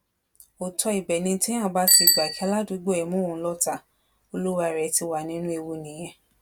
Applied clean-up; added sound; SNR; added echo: none; Bicycle bell; -2 dB; none.